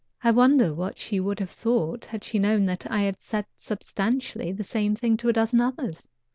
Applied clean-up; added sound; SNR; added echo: none; none; none; none.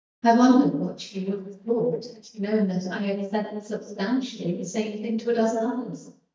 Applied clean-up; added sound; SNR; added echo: neural mask model DeepFilterNet 3.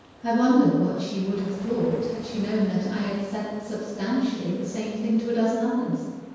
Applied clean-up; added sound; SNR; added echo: none; Ocean; 20 dB; reverberation time 1.2 s.